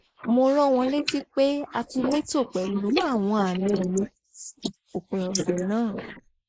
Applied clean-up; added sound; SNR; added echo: neural mask model Resemble Enhance denoiser.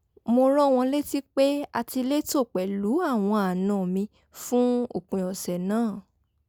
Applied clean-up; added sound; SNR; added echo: none; none; none; none.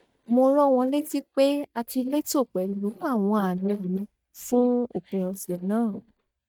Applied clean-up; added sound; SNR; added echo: neural mask model DeepFilterNet 3.